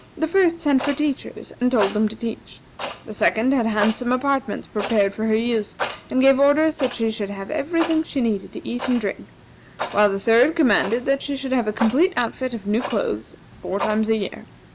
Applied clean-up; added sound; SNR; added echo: none; Clock; 13 dB; none.